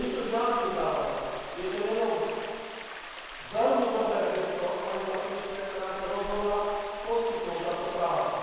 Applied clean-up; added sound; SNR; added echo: none; Stream; 11 dB; reverberation time 2.2 s.